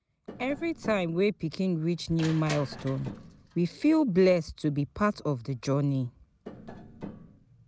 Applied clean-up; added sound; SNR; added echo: none; Tap + Crushing; 16 dB; none.